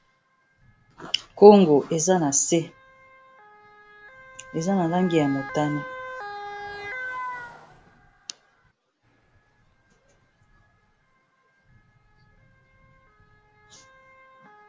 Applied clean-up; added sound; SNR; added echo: none; Motor vehicle (road) / Siren; 16 dB; none.